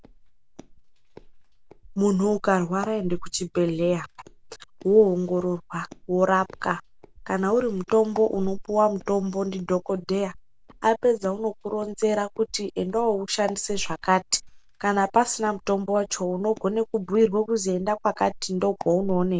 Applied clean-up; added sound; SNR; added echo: none; Walk, footsteps; 16 dB; none.